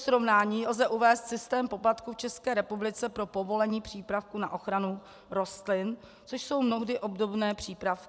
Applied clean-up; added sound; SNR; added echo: none; none; none; none.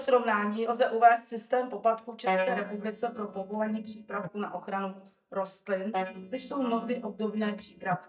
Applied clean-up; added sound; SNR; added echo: neural mask model DeepFilterNet 3.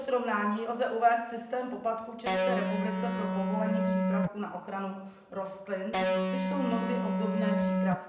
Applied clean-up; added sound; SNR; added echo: none; Electric guitar; -4 dB; reverberation time 0.7 s.